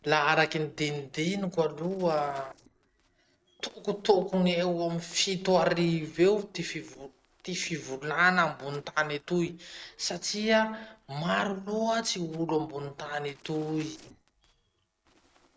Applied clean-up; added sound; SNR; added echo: neural separator model SepFormer DNS4.